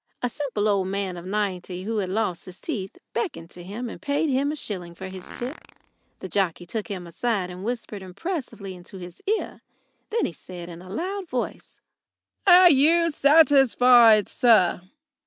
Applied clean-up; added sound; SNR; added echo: none; Fart; 19 dB; none.